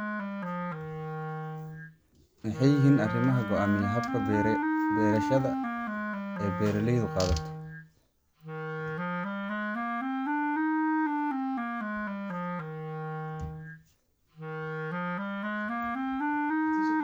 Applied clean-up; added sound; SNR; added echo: none; Wind instrument, woodwind instrument; -1 dB; none.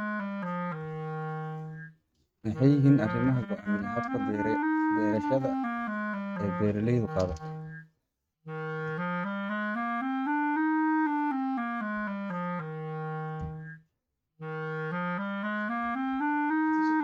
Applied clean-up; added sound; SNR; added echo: neural mask model RNNoise.